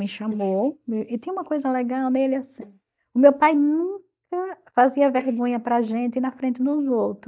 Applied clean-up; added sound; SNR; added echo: neural mask model DeepFilterNet 3.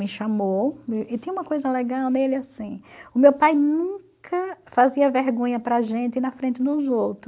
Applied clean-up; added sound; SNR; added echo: none; none; none; none.